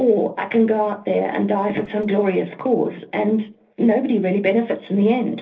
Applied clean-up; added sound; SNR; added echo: neural separator model SepFormer DNS4.